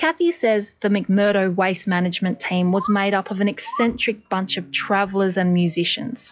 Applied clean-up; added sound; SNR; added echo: classical method log-MMSE.